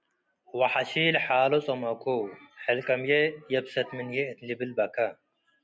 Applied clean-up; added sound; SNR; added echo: none; none; none; none.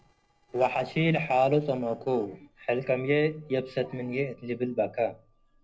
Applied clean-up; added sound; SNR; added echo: neural separator model SepFormer DNS4.